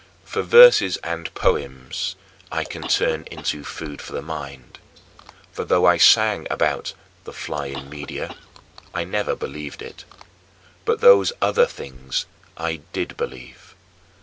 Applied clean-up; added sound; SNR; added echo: none; Chewing, mastication / Cough; 19 dB; none.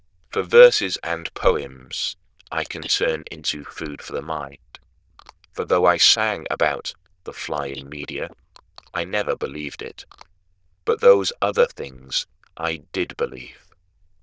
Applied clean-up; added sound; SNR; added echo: neural diffusion model UNIVERSE++.